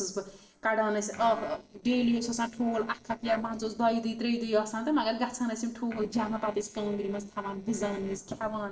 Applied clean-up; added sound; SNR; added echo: neural separator model SepFormer DNS4.